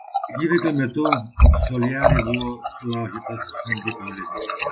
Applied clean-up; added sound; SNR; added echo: classical method log-MMSE.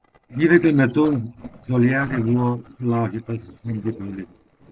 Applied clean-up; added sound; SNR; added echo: neural separator model SepFormer DNS4.